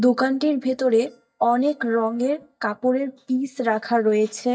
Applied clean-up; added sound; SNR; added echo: neural mask model DeepFilterNet 3.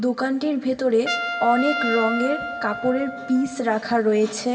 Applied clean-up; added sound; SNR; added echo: none; Trumpet; 8 dB; reverberation time 2.3 s.